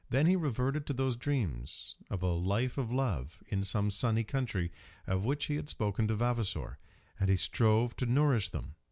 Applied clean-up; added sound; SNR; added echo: none; none; none; none.